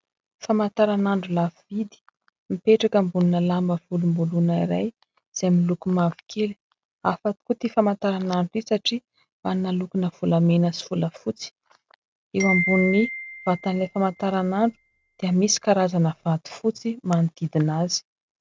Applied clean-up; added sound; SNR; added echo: neural mask model RNNoise.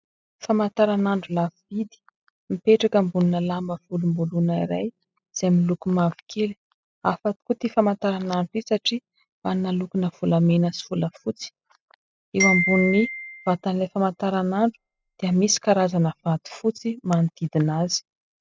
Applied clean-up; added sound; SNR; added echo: classical method spectral subtraction.